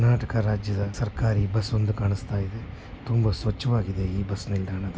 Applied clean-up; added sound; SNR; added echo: none; none; none; none.